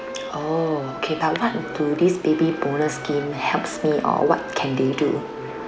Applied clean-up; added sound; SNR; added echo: none; Wind instrument, woodwind instrument; 14 dB; none.